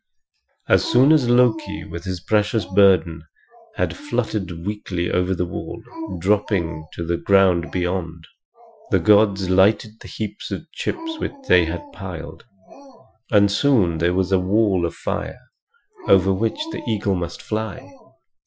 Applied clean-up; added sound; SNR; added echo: classical method Wiener filter.